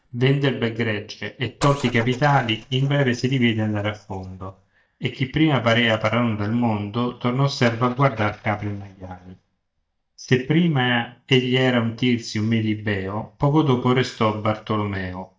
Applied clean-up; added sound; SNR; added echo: neural mask model DeepFilterNet 3.